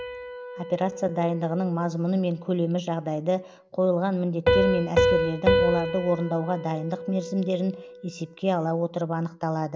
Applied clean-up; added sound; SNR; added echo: none; Piano; 3 dB; none.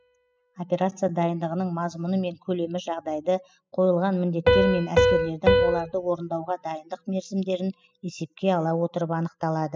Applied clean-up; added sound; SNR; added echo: classical method spectral subtraction.